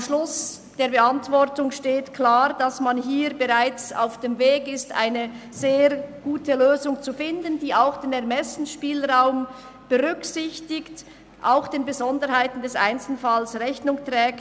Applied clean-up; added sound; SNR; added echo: none; none; none; none.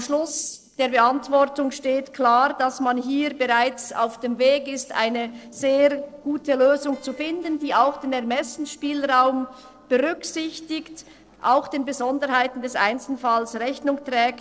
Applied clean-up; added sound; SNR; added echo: neural separator model SepFormer DNS4.